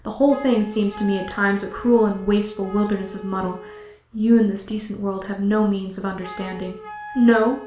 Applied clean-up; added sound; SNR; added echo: none; Wind instrument, woodwind instrument; 18 dB; reverberation time 0.5 s.